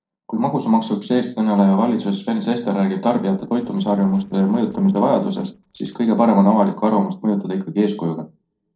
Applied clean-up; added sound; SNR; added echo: neural separator model SepFormer DNS4.